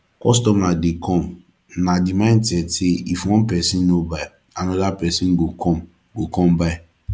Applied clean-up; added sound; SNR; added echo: none; none; none; none.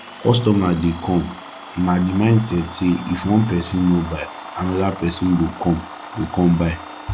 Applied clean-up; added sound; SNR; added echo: none; Domestic sounds, home sounds; 15 dB; none.